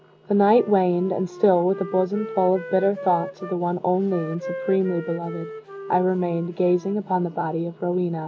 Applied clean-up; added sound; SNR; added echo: none; Wind instrument, woodwind instrument; 15 dB; none.